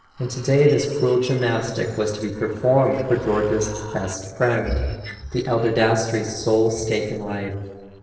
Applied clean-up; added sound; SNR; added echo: neural separator model SepFormer DNS4.